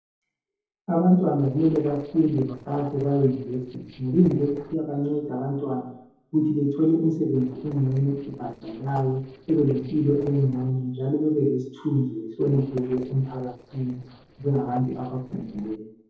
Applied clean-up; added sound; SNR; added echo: neural separator model SepFormer DNS4.